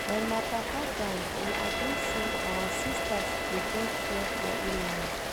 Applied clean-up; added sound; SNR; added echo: none; Wind instrument, woodwind instrument + Rain; -4 dB; none.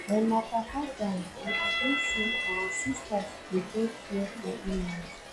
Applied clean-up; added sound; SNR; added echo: classical method log-MMSE.